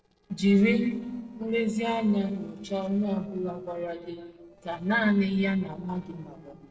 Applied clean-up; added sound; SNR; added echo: neural separator model SepFormer DNS4.